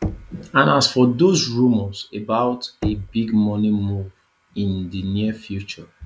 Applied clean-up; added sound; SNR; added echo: none; Knock; 14 dB; none.